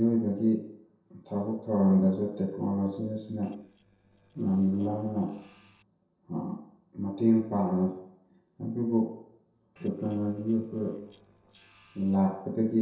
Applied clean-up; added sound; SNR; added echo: neural separator model SepFormer DNS4.